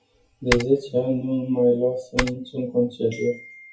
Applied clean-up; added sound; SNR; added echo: classical method WPE with log-MMSE.